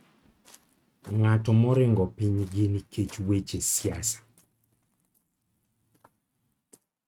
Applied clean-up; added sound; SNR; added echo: neural mask model RNNoise.